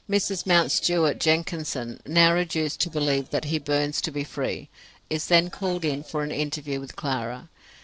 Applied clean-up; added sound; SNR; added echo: neural separator model SepFormer DNS4.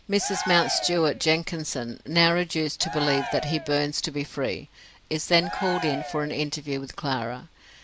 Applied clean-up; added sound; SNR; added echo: none; Cheering; 10 dB; none.